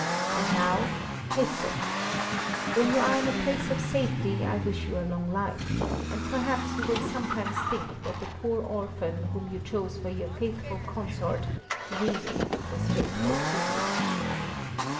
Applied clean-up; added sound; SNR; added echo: none; Accelerating, revving, vroom; -1 dB; reverberation time 0.7 s.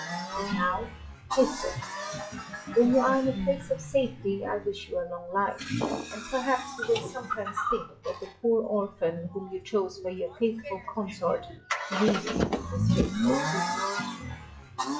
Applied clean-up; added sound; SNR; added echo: classical method WPE with log-MMSE.